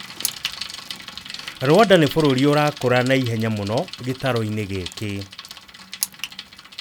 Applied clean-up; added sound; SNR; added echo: none; Bicycle; 14 dB; none.